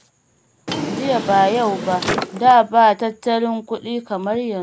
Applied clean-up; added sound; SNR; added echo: none; Drawer open or close; 8 dB; none.